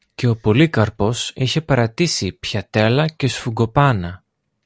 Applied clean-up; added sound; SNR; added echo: none; none; none; none.